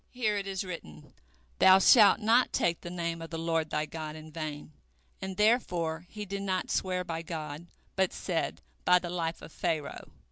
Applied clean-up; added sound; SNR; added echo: none; none; none; none.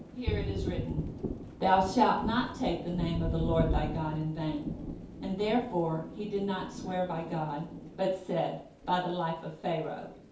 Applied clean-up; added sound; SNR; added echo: none; Thunder; 6 dB; reverberation time 0.6 s.